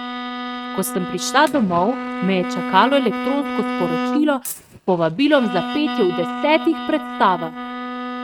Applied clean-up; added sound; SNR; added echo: neural mask model RNNoise.